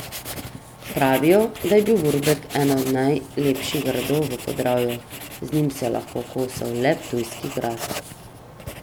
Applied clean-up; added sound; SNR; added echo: none; Writing; 11 dB; none.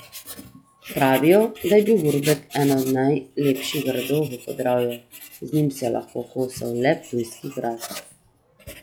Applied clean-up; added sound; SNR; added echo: classical method log-MMSE.